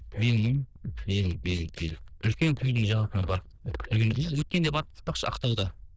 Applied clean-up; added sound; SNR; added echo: neural diffusion model UNIVERSE++.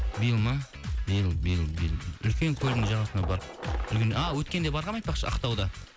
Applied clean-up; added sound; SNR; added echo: none; Coin (dropping); 17 dB; none.